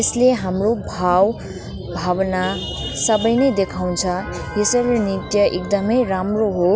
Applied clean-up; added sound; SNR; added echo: none; Organ; 19 dB; none.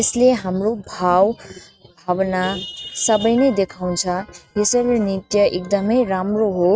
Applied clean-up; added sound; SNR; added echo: neural mask model RNNoise.